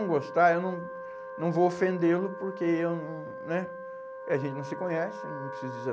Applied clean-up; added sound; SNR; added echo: none; Wind instrument, woodwind instrument; 10 dB; none.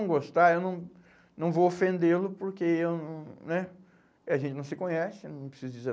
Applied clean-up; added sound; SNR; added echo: none; none; none; none.